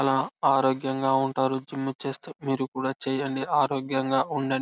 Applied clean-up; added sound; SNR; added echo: none; none; none; none.